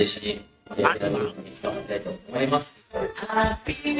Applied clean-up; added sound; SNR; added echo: neural mask model RNNoise.